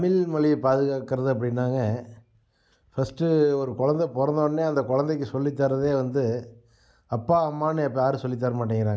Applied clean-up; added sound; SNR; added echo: none; none; none; none.